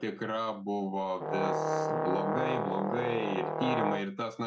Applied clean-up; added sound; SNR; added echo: none; Brass instrument; -2 dB; none.